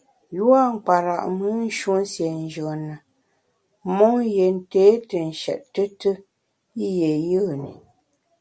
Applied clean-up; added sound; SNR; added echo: none; none; none; none.